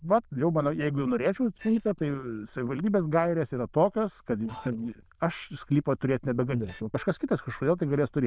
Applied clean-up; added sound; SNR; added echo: neural diffusion model UNIVERSE++.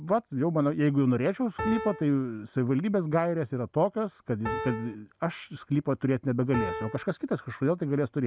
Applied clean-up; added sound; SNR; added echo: none; Piano; 5 dB; none.